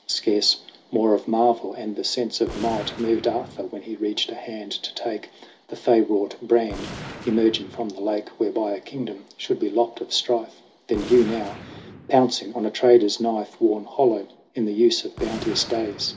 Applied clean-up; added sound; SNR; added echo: none; Gunshot, gunfire; 18 dB; none.